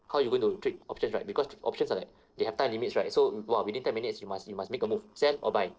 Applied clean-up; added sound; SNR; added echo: neural separator model SepFormer DNS4.